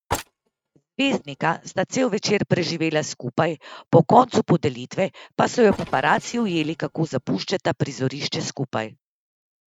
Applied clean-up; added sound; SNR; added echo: neural mask model RNNoise.